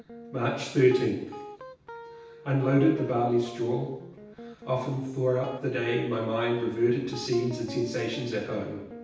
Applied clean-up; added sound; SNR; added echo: none; Guitar; 16 dB; reverberation time 0.9 s.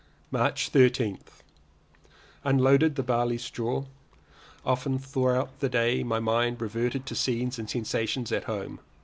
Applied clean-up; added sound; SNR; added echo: none; none; none; none.